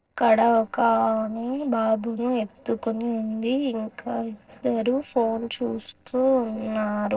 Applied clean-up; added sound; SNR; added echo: neural separator model SepFormer DNS4.